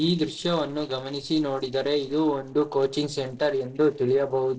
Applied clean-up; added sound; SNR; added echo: neural separator model SepFormer DNS4.